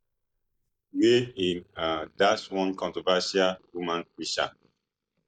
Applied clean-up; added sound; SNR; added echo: neural mask model DeepFilterNet 3.